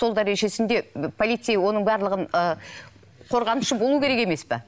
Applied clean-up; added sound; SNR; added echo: none; none; none; none.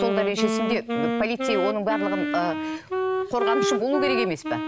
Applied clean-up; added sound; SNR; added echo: none; Wind instrument, woodwind instrument; -1 dB; none.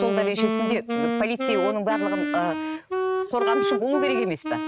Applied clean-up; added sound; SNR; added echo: neural mask model RNNoise.